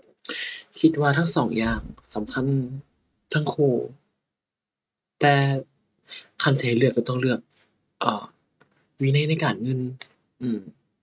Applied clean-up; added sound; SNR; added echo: neural mask model RNNoise.